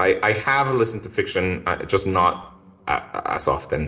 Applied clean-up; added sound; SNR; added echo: neural separator model SepFormer DNS4.